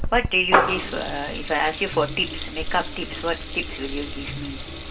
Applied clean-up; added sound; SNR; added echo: none; Water tap, faucet / Liquid; 1 dB; reverberation time 0.2 s.